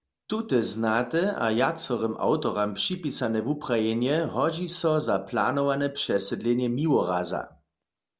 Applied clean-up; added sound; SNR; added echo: none; none; none; none.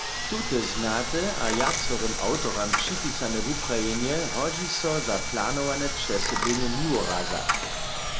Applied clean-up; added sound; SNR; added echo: none; Coin (dropping) + Sawing; -1 dB; none.